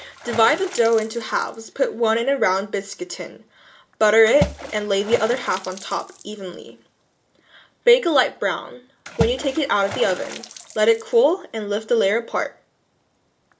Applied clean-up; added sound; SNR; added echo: none; Water / Splash, splatter; 14 dB; reverberation time 0.2 s.